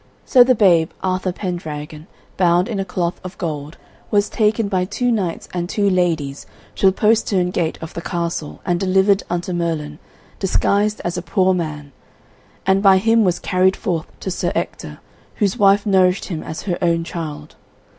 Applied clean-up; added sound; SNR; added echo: none; none; none; none.